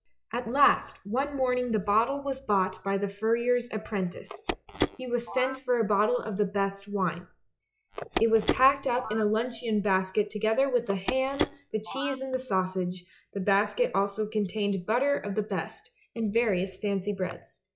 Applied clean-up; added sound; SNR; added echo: classical method log-MMSE.